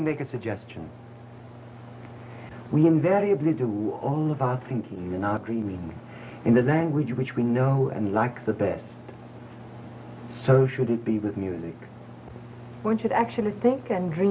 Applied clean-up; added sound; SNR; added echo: none; none; none; none.